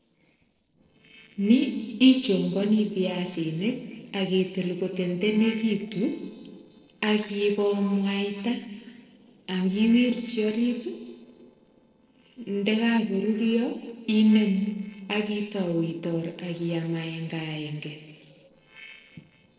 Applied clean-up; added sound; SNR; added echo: neural separator model SepFormer DNS4.